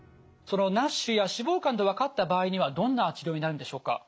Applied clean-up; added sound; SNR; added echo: none; none; none; none.